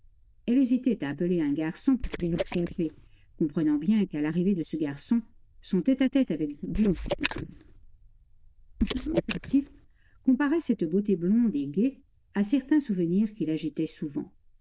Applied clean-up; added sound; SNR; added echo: neural diffusion model UNIVERSE++.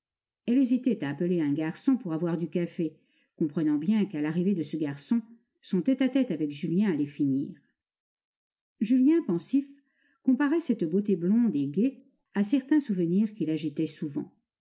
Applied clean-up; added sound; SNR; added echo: none; none; none; none.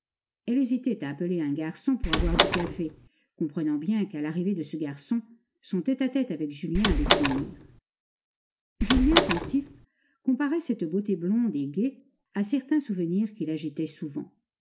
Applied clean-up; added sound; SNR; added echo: none; Door; -3 dB; none.